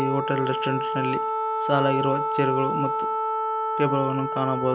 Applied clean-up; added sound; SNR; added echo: none; Wind instrument, woodwind instrument; 0 dB; none.